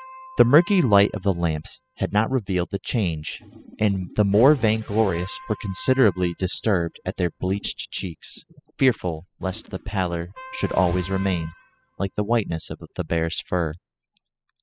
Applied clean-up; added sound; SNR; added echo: classical method spectral subtraction.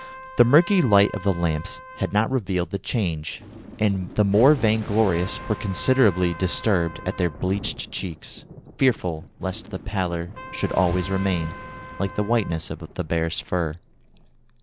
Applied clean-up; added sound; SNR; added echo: none; Trumpet + Thunder; 16 dB; none.